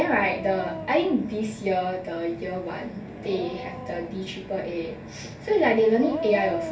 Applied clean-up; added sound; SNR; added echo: none; Dog; 12 dB; reverberation time 0.3 s.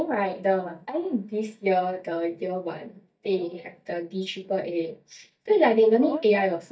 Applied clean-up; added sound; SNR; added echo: neural mask model DeepFilterNet 3.